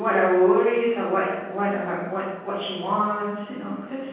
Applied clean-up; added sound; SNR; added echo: none; none; none; reverberation time 1.3 s.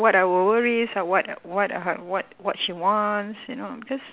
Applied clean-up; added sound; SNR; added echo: none; none; none; none.